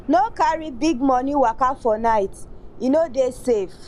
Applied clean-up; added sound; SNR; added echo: none; Subway, metro, underground; 15 dB; none.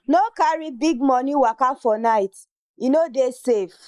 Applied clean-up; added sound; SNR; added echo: neural mask model Resemble Enhance denoiser.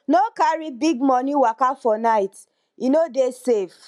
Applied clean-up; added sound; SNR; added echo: none; none; none; none.